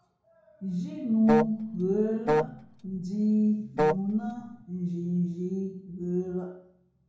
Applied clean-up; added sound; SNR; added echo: none; Wind instrument, woodwind instrument; 0 dB; reverberation time 0.6 s.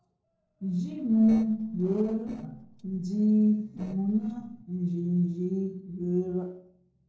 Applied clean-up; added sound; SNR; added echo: neural separator model SepFormer DNS4.